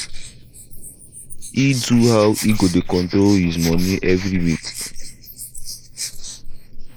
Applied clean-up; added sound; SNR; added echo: neural mask model Resemble Enhance denoiser.